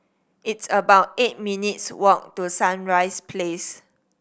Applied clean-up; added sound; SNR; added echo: none; none; none; none.